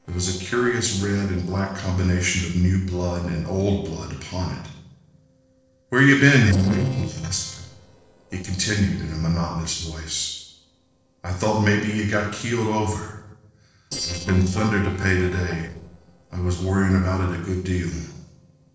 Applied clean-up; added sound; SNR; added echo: neural separator model SepFormer DNS4.